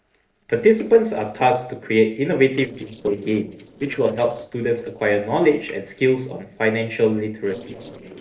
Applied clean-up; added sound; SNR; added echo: neural separator model SepFormer DNS4.